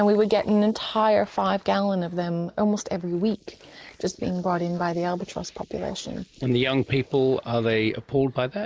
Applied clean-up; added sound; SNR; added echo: neural mask model Resemble Enhance denoiser.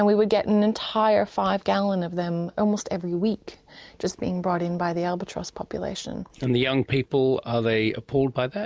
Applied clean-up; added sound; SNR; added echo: none; none; none; none.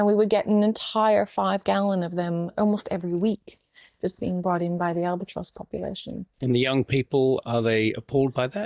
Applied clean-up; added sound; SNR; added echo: neural mask model DeepFilterNet 3.